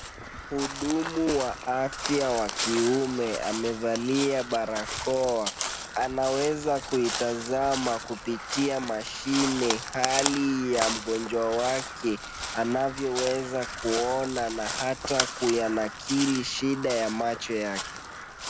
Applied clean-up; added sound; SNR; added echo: none; Crow; 7 dB; none.